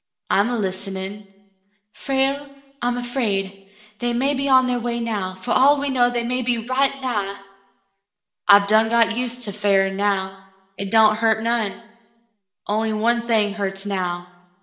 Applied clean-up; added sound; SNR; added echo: none; none; none; reverberation time 0.8 s.